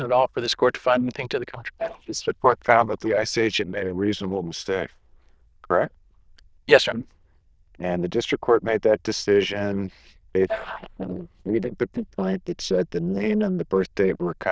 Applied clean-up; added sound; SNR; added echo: neural diffusion model UNIVERSE++.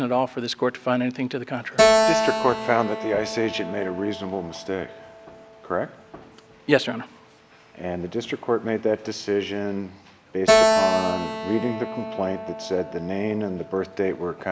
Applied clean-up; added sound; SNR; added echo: none; Keyboard (musical); 0 dB; none.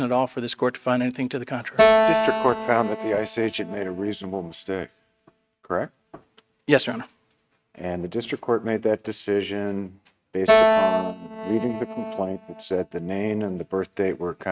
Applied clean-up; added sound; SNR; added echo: neural mask model RNNoise.